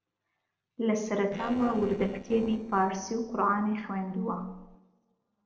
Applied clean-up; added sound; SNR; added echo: neural separator model SepFormer DNS4.